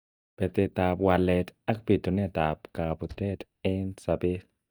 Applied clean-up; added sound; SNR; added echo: neural mask model DeepFilterNet 3.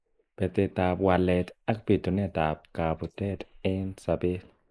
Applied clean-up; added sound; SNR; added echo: neural mask model Resemble Enhance denoiser.